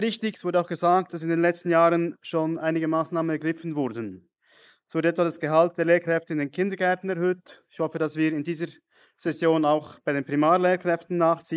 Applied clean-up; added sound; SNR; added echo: neural mask model Resemble Enhance denoiser.